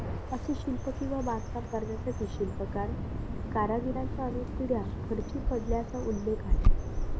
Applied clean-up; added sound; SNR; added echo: none; Bird vocalization, bird call, bird song; -3 dB; none.